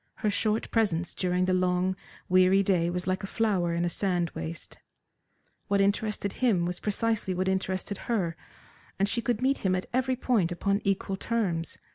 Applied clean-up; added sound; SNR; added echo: none; none; none; none.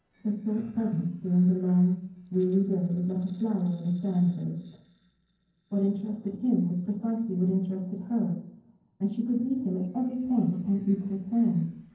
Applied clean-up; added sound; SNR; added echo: neural separator model SepFormer DNS4.